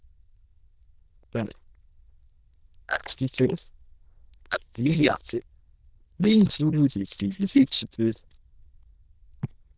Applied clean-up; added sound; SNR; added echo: neural diffusion model UNIVERSE++.